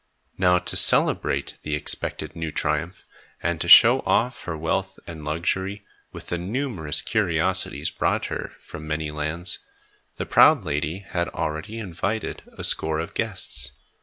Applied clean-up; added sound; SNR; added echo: none; none; none; none.